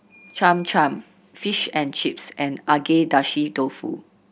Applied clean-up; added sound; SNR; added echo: none; none; none; none.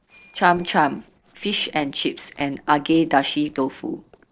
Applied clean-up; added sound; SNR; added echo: neural separator model SepFormer DNS4.